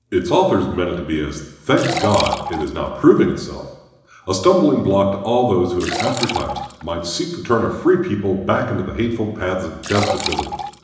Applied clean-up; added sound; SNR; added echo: none; Liquid; 11 dB; reverberation time 1.0 s.